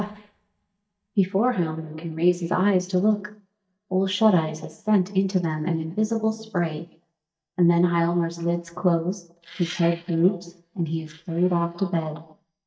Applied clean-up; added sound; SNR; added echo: neural mask model DeepFilterNet 3.